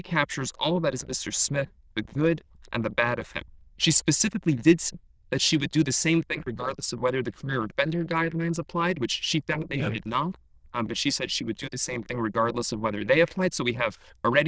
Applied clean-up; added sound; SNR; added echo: neural diffusion model UNIVERSE++.